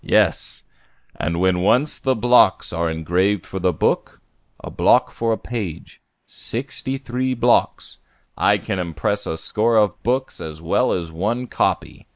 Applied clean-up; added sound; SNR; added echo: neural mask model Resemble Enhance denoiser.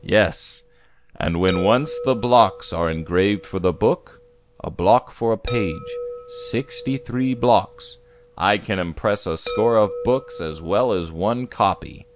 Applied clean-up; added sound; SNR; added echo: none; Chime; 14 dB; none.